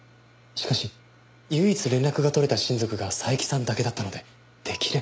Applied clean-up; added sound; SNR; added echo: none; none; none; none.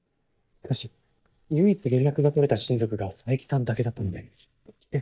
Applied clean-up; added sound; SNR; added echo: neural mask model DeepFilterNet 3.